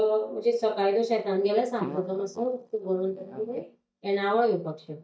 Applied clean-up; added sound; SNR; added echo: neural mask model DeepFilterNet 3.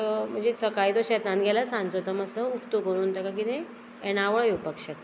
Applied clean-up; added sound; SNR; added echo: none; none; none; none.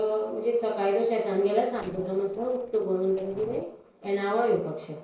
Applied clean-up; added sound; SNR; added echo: neural separator model SepFormer DNS4.